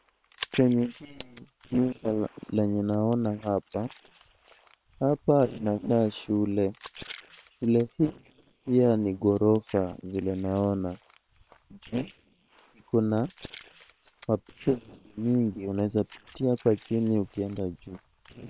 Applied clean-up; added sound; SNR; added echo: neural separator model SepFormer WHAM!.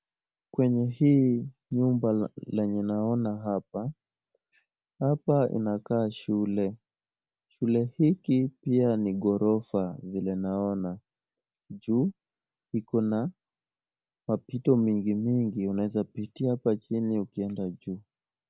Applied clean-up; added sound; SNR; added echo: none; none; none; none.